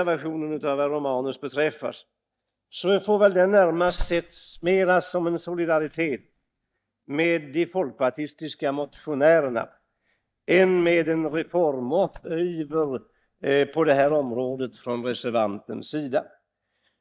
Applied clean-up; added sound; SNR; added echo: neural mask model DeepFilterNet 3.